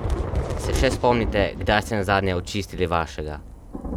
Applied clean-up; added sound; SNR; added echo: none; Thunder / Rain; 4 dB; none.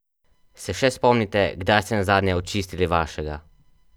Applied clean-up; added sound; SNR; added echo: none; none; none; none.